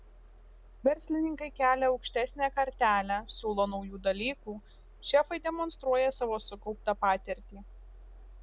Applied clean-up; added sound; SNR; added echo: none; Mechanisms; 19 dB; none.